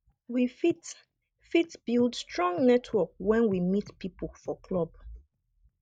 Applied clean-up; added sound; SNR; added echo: neural mask model DeepFilterNet 3.